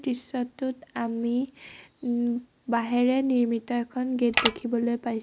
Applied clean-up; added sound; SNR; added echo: none; Mechanisms; -3 dB; none.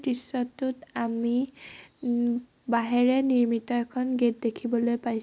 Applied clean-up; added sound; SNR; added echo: none; none; none; none.